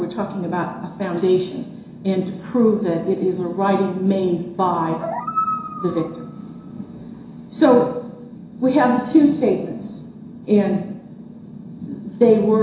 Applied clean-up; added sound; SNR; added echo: none; Animal; 8 dB; reverberation time 0.7 s.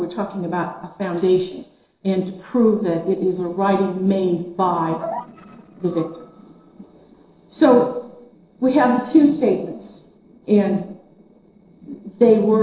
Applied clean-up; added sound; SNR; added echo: neural separator model SepFormer DNS4.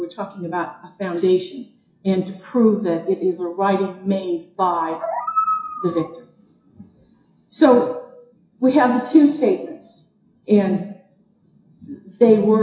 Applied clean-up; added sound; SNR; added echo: classical method WPE with log-MMSE.